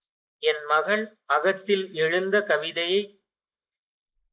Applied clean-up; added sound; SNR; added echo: neural mask model Resemble Enhance denoiser.